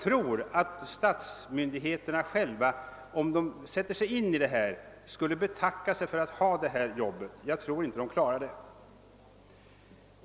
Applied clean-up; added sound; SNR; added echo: none; none; none; none.